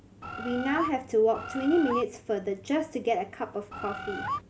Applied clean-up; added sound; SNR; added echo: none; Bird; 6 dB; none.